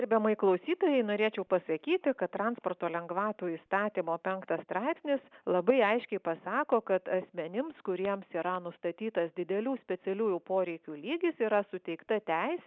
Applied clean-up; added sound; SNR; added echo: neural mask model Resemble Enhance denoiser.